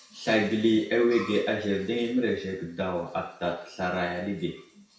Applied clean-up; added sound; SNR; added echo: none; none; none; reverberation time 0.6 s.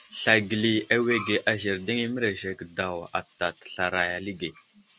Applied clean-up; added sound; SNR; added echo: none; none; none; none.